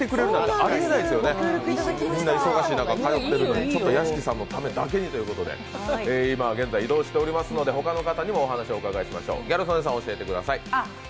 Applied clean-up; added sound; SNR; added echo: none; none; none; none.